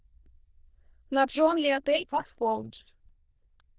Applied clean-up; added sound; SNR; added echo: neural diffusion model UNIVERSE++.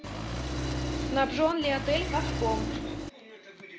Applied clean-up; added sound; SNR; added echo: none; Engine; 1 dB; none.